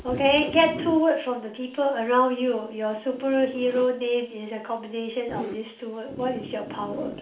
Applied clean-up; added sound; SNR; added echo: none; Zipper (clothing); 14 dB; reverberation time 0.4 s.